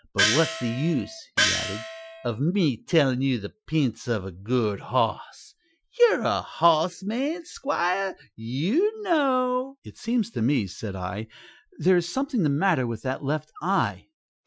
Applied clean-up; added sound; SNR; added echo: classical method Wiener filter.